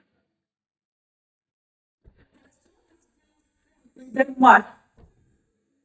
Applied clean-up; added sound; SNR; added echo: neural mask model DeepFilterNet 3.